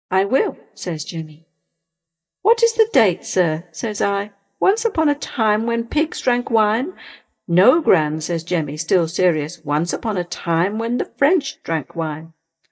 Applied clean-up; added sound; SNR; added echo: neural mask model DeepFilterNet 3.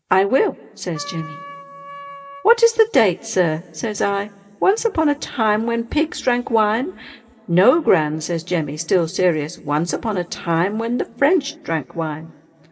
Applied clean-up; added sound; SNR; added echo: none; Wind instrument, woodwind instrument; 16 dB; reverberation time 1.7 s.